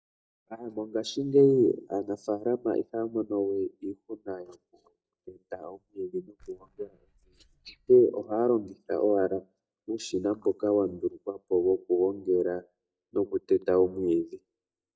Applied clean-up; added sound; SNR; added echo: neural mask model DeepFilterNet 3.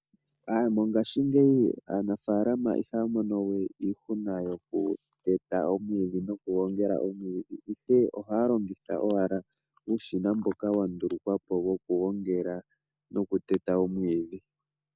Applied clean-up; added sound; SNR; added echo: none; none; none; none.